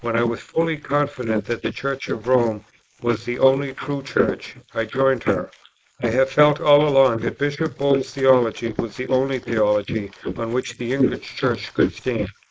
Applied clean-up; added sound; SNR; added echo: neural mask model Resemble Enhance denoiser.